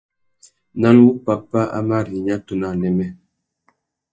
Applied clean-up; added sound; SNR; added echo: neural mask model DeepFilterNet 3.